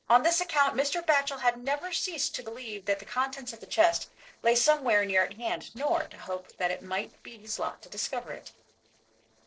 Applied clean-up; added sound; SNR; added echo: neural separator model SepFormer DNS4.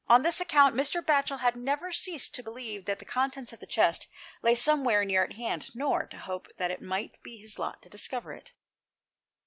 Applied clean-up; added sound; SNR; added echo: none; none; none; none.